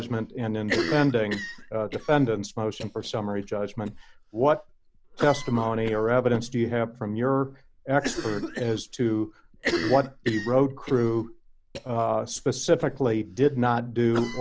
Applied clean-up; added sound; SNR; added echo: none; Cough; 10 dB; none.